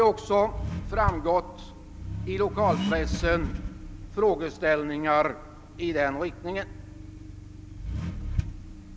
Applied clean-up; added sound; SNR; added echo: none; Accelerating, revving, vroom; 6 dB; none.